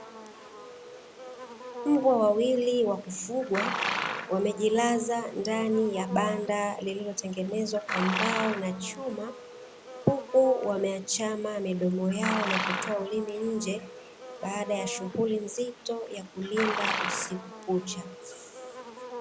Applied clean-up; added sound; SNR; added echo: none; Livestock, farm animals, working animals; 8 dB; none.